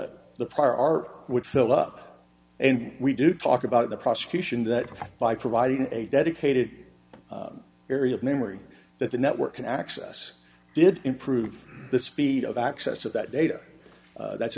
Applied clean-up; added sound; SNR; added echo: none; none; none; none.